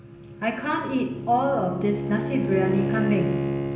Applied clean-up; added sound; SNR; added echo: none; Bowed string instrument; 3 dB; reverberation time 0.9 s.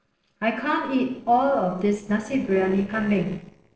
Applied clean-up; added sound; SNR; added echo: neural separator model SepFormer DNS4.